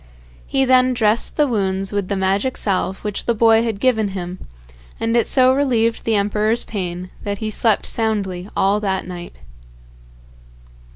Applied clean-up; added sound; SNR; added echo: none; none; none; none.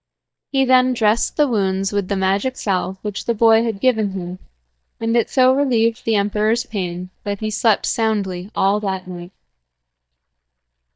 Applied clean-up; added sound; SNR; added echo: neural mask model DeepFilterNet 3.